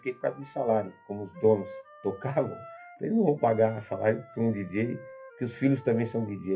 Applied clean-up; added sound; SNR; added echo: classical method WPE with log-MMSE.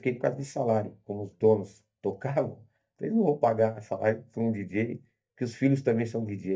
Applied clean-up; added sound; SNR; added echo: neural mask model DeepFilterNet 3.